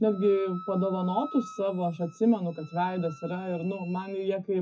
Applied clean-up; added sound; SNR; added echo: classical method WPE with log-MMSE.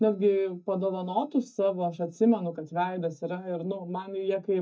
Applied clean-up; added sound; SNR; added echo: neural mask model DeepFilterNet 3.